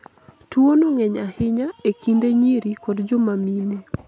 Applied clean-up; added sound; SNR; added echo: none; none; none; none.